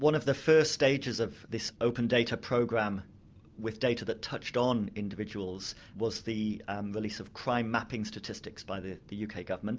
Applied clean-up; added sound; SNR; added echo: none; none; none; none.